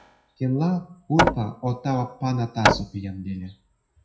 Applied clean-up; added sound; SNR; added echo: classical method WPE with log-MMSE.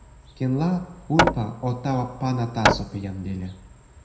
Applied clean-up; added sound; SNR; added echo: none; Hammer; 1 dB; reverberation time 0.8 s.